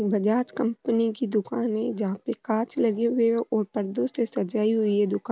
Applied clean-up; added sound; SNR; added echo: none; none; none; none.